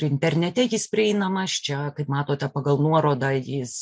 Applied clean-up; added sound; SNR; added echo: none; none; none; none.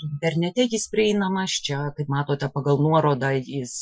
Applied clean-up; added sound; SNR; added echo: classical method Wiener filter.